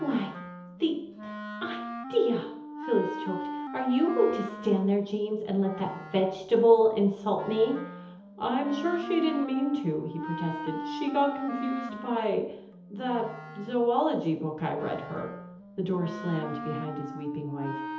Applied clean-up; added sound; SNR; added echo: none; Wind instrument, woodwind instrument; 11 dB; reverberation time 0.8 s.